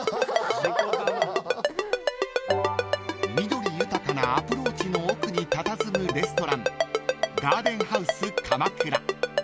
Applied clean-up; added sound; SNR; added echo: none; Ringtone; -2 dB; none.